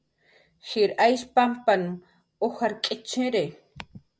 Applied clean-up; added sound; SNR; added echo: none; none; none; none.